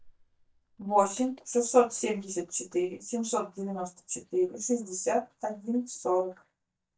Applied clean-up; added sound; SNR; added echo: neural mask model DeepFilterNet 3.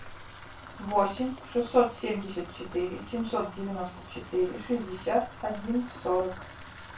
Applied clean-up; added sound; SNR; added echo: none; Bathtub (filling or washing) / Water tap, faucet; 14 dB; reverberation time 0.2 s.